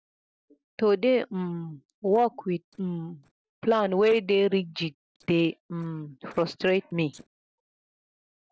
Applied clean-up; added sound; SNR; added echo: neural separator model SepFormer DNS4.